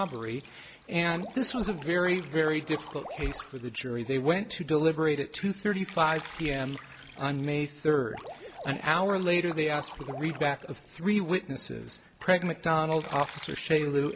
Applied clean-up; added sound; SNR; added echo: none; Drip; 16 dB; none.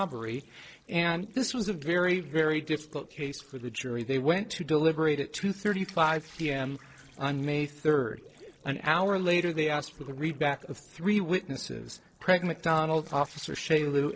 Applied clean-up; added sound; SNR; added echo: neural separator model SepFormer DNS4.